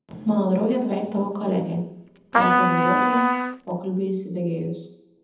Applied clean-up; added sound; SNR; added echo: none; Trumpet; -3 dB; reverberation time 0.8 s.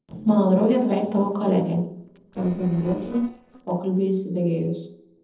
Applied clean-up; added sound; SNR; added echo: neural separator model SepFormer DNS4.